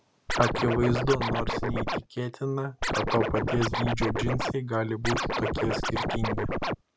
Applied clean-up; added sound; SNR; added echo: none; Scratching (performance technique); -1 dB; none.